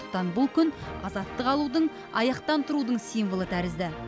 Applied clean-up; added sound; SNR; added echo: none; none; none; none.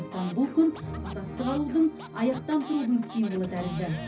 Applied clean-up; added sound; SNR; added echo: none; Scratching (performance technique); 18 dB; reverberation time 0.4 s.